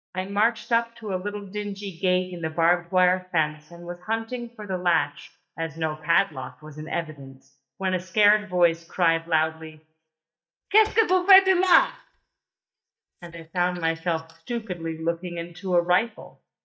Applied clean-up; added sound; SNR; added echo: neural mask model DeepFilterNet 3.